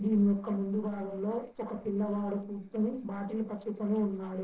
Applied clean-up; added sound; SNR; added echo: neural separator model SepFormer DNS4.